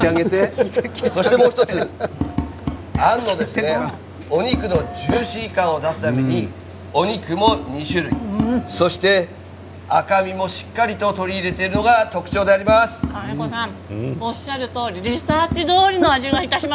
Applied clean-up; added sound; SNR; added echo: none; Tap; 11 dB; none.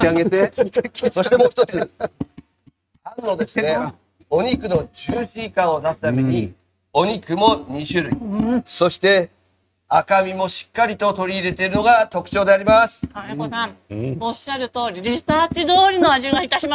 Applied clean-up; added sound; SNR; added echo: neural mask model RNNoise.